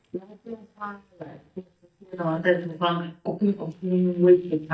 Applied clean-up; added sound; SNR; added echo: neural mask model DeepFilterNet 3.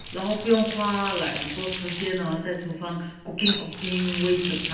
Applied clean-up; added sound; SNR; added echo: none; Water tap, faucet; 3 dB; reverberation time 0.9 s.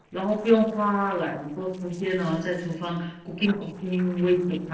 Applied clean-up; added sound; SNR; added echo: neural separator model SepFormer DNS4.